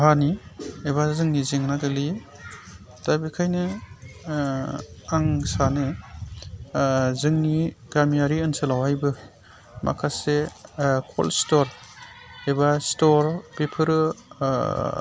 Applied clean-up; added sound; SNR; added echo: none; none; none; none.